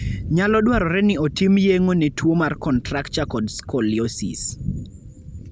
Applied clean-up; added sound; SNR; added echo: none; Thunder; 13 dB; none.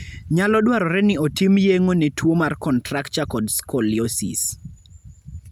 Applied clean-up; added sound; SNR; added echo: none; none; none; none.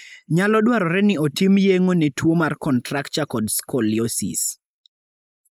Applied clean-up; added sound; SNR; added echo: neural mask model Resemble Enhance denoiser.